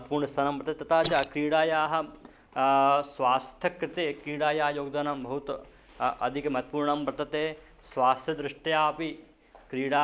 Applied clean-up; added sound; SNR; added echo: neural mask model Resemble Enhance denoiser.